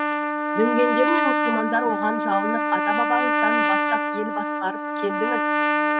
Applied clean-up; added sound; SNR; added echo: neural mask model RNNoise.